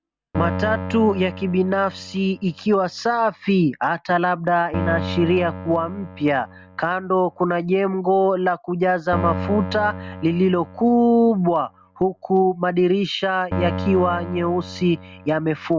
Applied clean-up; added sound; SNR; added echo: none; Keyboard (musical); 11 dB; none.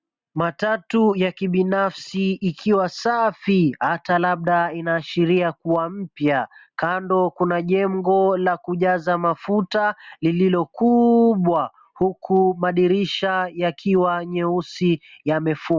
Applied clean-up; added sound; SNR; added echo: none; none; none; none.